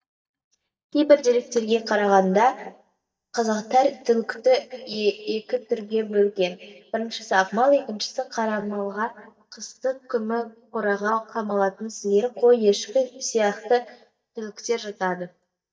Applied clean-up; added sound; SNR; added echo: neural mask model DeepFilterNet 3.